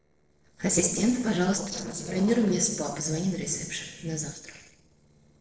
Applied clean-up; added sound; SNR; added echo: neural separator model SepFormer DNS4.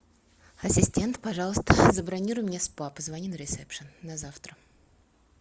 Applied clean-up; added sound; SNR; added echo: none; none; none; none.